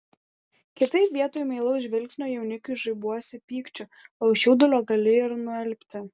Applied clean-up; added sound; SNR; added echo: none; none; none; none.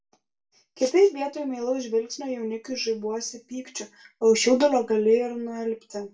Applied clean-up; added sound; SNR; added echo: none; none; none; reverberation time 0.2 s.